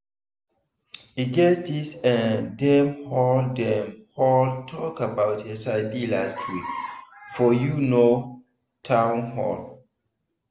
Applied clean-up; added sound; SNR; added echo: none; none; none; none.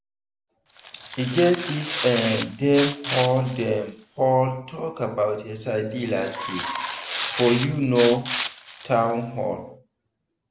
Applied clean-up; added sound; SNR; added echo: none; Tearing; 9 dB; none.